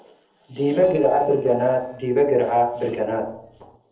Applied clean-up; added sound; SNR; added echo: neural separator model SepFormer DNS4.